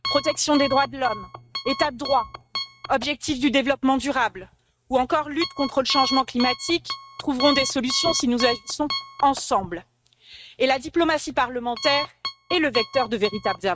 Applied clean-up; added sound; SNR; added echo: neural mask model RNNoise.